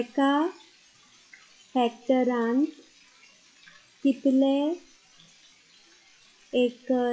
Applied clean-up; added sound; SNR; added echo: classical method WPE with log-MMSE.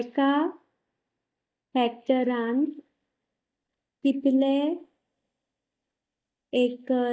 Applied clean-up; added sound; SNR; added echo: neural mask model DeepFilterNet 3.